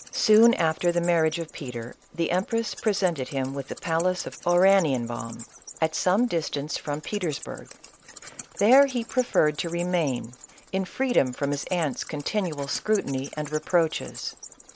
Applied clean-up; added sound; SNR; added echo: none; Wild animals; 19 dB; none.